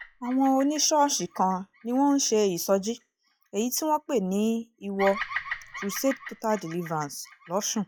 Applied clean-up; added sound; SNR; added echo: classical method log-MMSE.